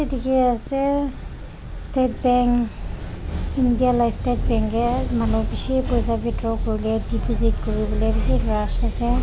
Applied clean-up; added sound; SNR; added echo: none; none; none; none.